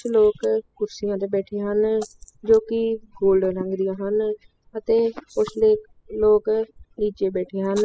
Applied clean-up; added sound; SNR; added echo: classical method spectral subtraction.